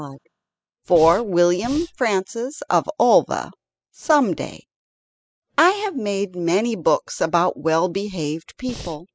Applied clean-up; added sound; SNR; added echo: classical method spectral subtraction.